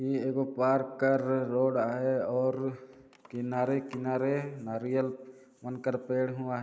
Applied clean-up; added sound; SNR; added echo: none; none; none; none.